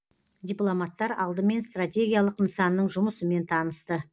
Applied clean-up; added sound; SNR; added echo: none; none; none; none.